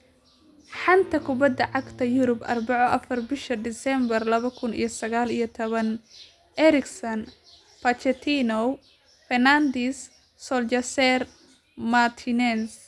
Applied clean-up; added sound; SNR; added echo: none; Electric guitar / Bass guitar; 20 dB; none.